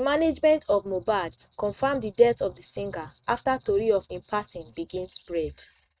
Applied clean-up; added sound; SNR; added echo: neural mask model RNNoise.